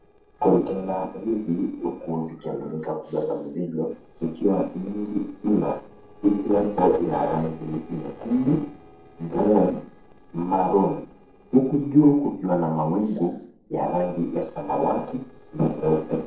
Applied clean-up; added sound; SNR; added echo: neural separator model SepFormer DNS4.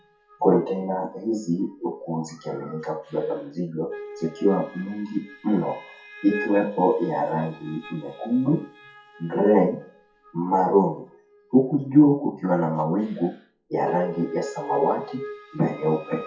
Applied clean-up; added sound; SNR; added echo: classical method WPE with log-MMSE.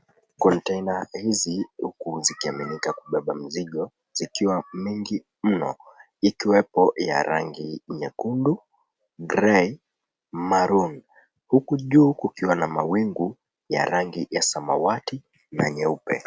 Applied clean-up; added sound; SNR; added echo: none; none; none; none.